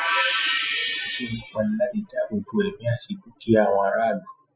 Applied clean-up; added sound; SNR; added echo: classical method Wiener filter.